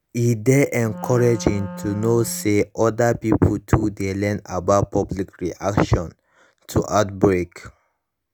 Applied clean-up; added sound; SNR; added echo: none; Wind instrument, woodwind instrument; 14 dB; none.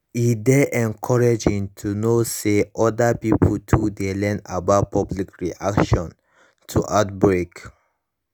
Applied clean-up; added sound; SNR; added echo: none; none; none; none.